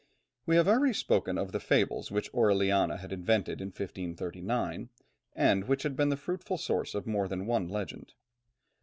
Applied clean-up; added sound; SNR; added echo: none; none; none; none.